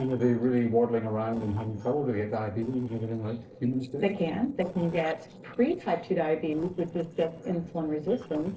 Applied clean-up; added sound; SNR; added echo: neural separator model SepFormer DNS4.